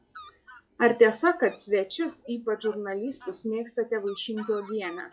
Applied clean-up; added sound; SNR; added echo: classical method log-MMSE.